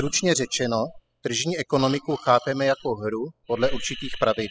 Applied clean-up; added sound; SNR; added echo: classical method spectral subtraction.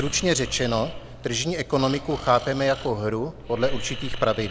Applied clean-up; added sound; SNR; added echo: none; Breathing; 9 dB; none.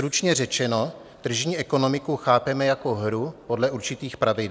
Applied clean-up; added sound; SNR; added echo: none; none; none; none.